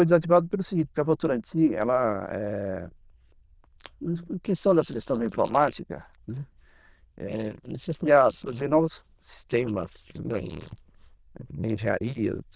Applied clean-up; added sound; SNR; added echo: neural diffusion model UNIVERSE++.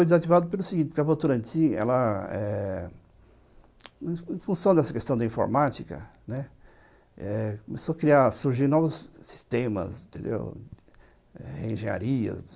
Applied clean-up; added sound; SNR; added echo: none; none; none; none.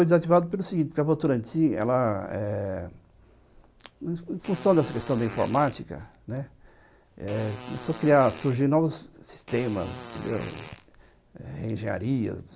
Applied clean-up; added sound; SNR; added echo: none; Fart; 16 dB; none.